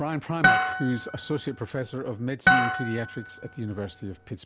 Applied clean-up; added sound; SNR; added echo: none; Harp; -4 dB; none.